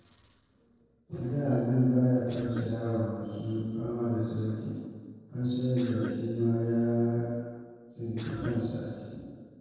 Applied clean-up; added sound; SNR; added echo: neural separator model SepFormer DNS4.